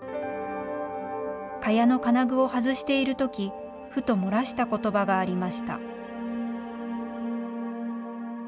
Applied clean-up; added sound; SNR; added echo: none; none; none; none.